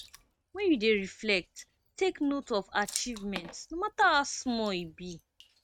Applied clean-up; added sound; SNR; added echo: neural mask model RNNoise.